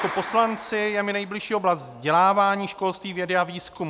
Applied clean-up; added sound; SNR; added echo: none; Clapping; 16 dB; none.